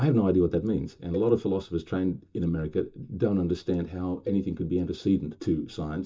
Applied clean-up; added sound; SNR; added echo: none; Cowbell; 17 dB; reverberation time 0.2 s.